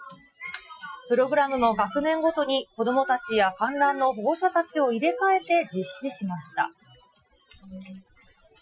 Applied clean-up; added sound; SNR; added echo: classical method Wiener filter.